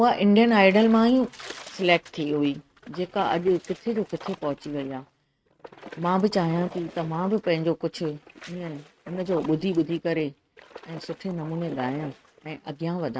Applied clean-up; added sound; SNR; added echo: neural mask model RNNoise.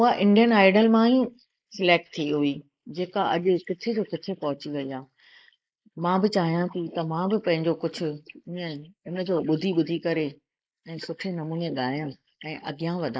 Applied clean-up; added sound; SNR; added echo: neural mask model Resemble Enhance denoiser.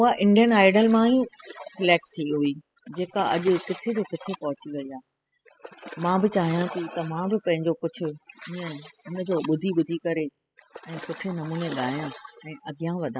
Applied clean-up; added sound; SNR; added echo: classical method spectral subtraction.